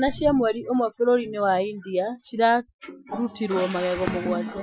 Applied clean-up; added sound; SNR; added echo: classical method Wiener filter.